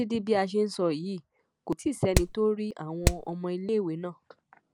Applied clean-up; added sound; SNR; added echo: none; Hammer; -4 dB; none.